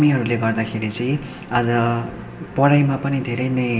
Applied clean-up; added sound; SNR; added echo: none; none; none; reverberation time 1.5 s.